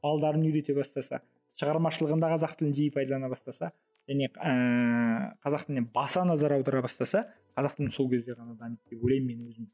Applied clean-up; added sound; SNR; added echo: none; none; none; none.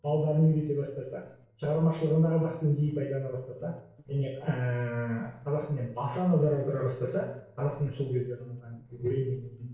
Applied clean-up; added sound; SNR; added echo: neural separator model SepFormer DNS4.